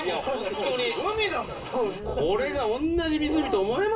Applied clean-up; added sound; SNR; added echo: none; none; none; reverberation time 0.4 s.